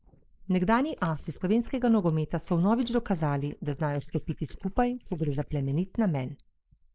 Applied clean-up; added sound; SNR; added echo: neural mask model Resemble Enhance denoiser.